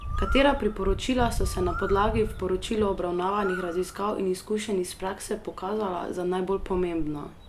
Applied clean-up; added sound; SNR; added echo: none; Bird; 6 dB; none.